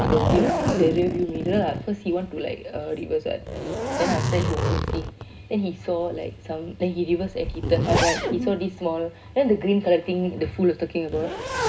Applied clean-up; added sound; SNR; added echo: none; Zipper (clothing); 3 dB; reverberation time 0.2 s.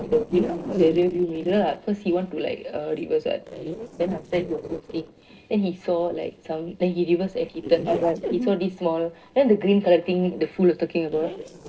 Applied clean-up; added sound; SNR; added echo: neural separator model SepFormer DNS4.